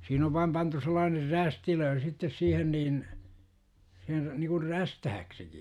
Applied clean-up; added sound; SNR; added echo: none; none; none; none.